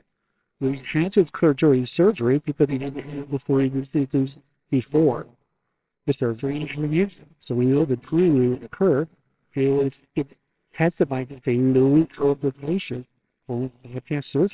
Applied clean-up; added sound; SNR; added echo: neural separator model SepFormer WHAMR!.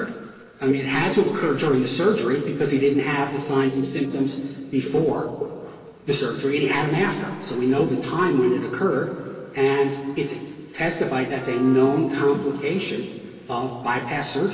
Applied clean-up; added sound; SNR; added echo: neural separator model SepFormer DNS4.